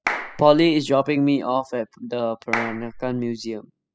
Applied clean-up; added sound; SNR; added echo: classical method spectral subtraction.